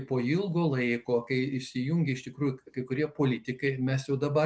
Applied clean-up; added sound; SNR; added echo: none; none; none; none.